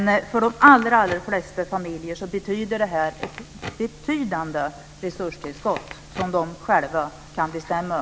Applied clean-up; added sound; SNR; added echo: none; Crackle; 19 dB; none.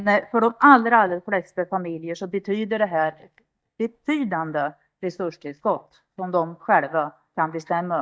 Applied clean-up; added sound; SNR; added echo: neural mask model DeepFilterNet 3.